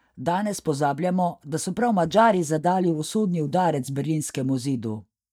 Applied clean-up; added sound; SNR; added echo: neural mask model DeepFilterNet 3.